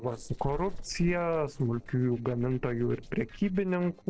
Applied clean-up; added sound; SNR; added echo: neural separator model SepFormer DNS4.